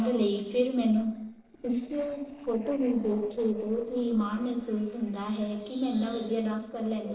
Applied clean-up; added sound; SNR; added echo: neural separator model SepFormer DNS4.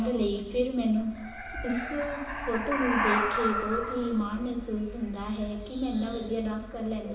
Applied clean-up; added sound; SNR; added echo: none; Animal; 2 dB; reverberation time 1.0 s.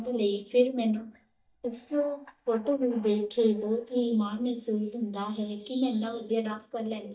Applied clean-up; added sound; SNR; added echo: neural mask model DeepFilterNet 3.